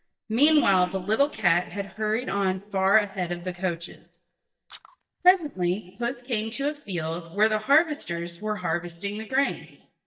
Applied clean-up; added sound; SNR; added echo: neural mask model DeepFilterNet 3.